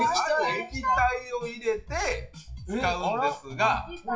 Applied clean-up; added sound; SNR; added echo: classical method WPE with log-MMSE.